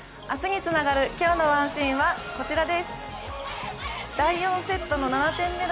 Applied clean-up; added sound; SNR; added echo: none; none; none; none.